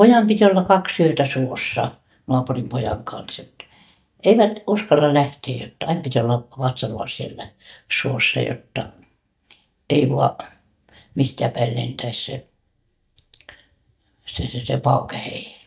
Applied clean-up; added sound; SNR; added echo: neural mask model DeepFilterNet 3.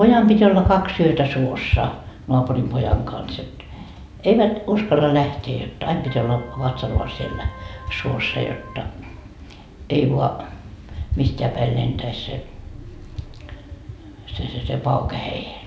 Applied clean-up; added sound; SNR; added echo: none; Organ + Engine; 19 dB; none.